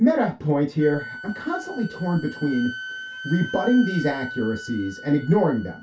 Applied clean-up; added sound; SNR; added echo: none; Wind instrument, woodwind instrument; 13 dB; reverberation time 0.2 s.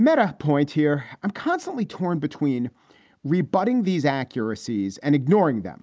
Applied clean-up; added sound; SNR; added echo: none; none; none; none.